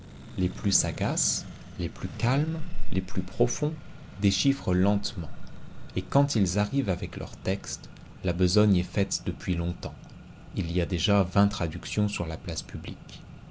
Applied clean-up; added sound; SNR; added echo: none; Accelerating, revving, vroom; 17 dB; none.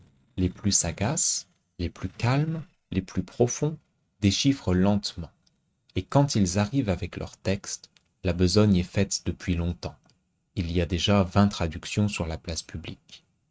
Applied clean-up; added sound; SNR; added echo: neural mask model RNNoise.